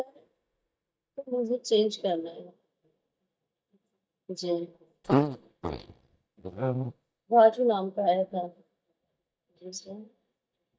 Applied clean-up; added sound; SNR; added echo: neural mask model DeepFilterNet 3.